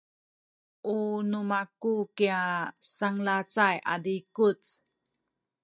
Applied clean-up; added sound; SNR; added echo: neural mask model DeepFilterNet 3.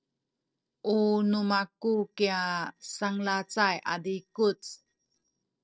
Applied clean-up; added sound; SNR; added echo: neural separator model SepFormer DNS4.